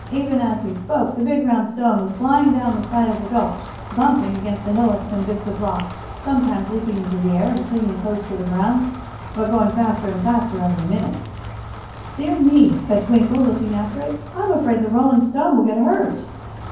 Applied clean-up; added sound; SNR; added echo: none; Rain; 14 dB; reverberation time 0.9 s.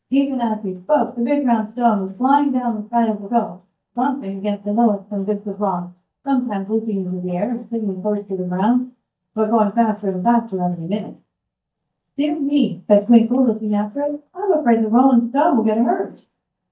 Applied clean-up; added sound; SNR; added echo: neural mask model DeepFilterNet 3.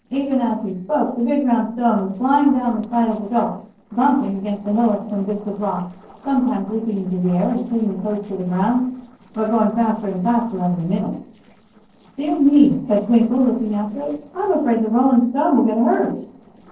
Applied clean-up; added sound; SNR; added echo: neural separator model SepFormer DNS4.